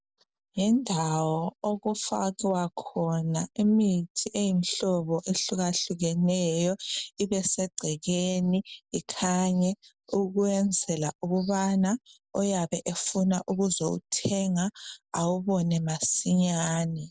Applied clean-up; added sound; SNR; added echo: none; none; none; none.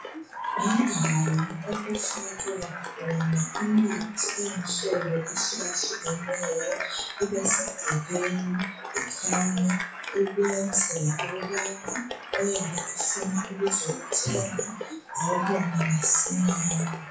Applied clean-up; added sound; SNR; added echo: classical method WPE with log-MMSE.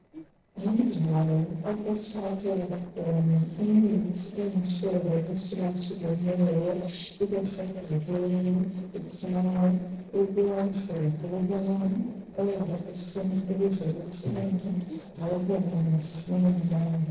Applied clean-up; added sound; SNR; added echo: neural separator model SepFormer DNS4.